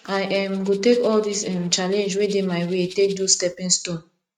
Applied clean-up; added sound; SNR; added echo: neural mask model RNNoise.